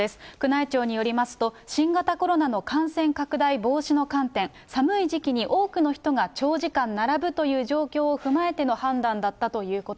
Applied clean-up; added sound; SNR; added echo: none; none; none; none.